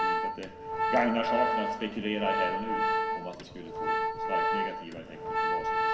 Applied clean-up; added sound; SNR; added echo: none; Organ; -4 dB; reverberation time 2.4 s.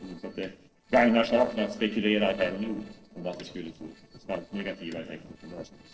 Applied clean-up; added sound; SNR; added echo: neural separator model SepFormer DNS4.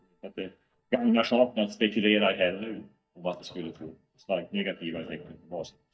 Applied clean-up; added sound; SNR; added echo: neural mask model DeepFilterNet 3.